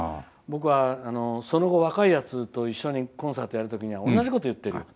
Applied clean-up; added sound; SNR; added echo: none; none; none; none.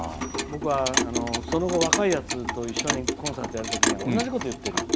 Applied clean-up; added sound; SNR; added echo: none; Clock; 0 dB; none.